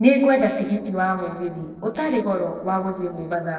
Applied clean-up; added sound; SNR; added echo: neural separator model SepFormer DNS4.